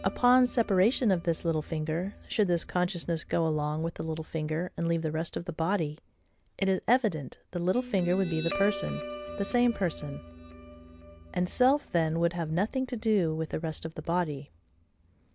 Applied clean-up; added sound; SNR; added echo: none; Guitar; 16 dB; none.